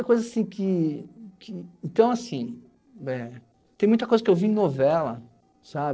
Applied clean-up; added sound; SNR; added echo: neural separator model SepFormer DNS4.